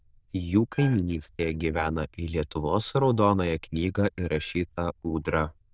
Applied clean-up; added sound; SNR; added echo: neural diffusion model UNIVERSE++.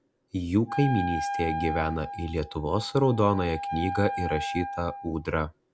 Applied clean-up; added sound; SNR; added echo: none; Wind instrument, woodwind instrument; 7 dB; none.